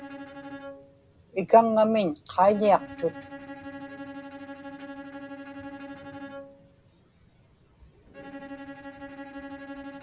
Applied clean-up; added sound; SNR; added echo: none; Bowed string instrument; 14 dB; none.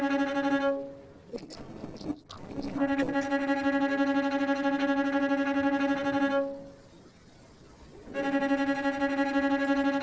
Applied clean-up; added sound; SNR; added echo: neural separator model SepFormer DNS4.